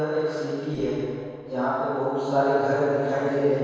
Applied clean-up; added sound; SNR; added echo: neural separator model SepFormer DNS4.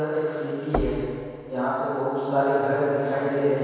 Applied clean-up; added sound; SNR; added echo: none; Knock; 10 dB; reverberation time 2.2 s.